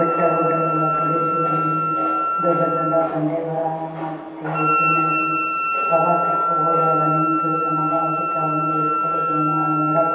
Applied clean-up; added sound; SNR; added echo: none; Wind instrument, woodwind instrument; -2 dB; reverberation time 1.2 s.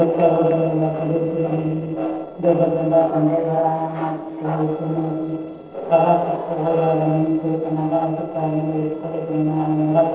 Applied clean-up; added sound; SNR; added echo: neural separator model SepFormer DNS4.